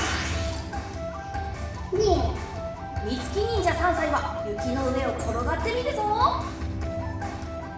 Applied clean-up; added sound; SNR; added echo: none; Bowed string instrument; 16 dB; reverberation time 0.9 s.